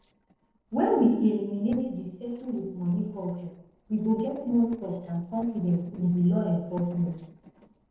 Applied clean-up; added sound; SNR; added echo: neural separator model SepFormer DNS4.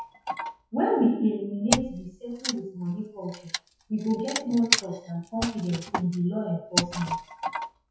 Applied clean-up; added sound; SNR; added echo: classical method WPE with log-MMSE.